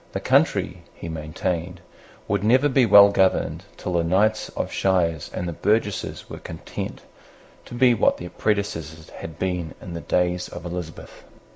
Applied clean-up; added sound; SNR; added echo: none; none; none; none.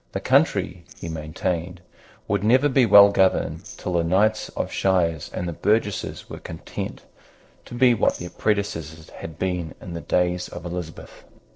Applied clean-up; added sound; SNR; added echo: neural separator model SepFormer DNS4.